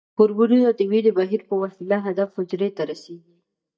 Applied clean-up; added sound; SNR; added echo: neural mask model DeepFilterNet 3.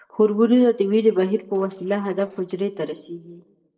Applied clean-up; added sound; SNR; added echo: neural separator model SepFormer DNS4.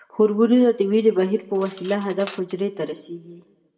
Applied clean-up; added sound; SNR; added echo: none; Cutlery, silverware; 19 dB; reverberation time 1.0 s.